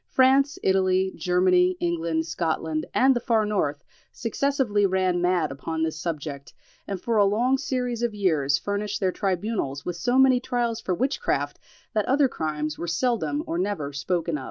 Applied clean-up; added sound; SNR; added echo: none; none; none; none.